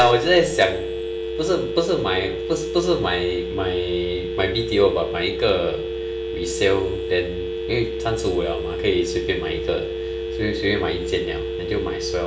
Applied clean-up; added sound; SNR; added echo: none; Telephone; 4 dB; reverberation time 0.8 s.